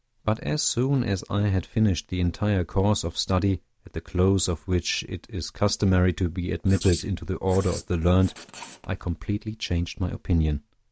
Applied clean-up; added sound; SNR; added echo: neural mask model Resemble Enhance denoiser.